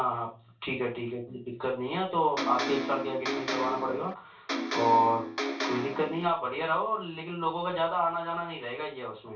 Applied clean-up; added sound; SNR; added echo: none; Electric guitar; 3 dB; reverberation time 0.3 s.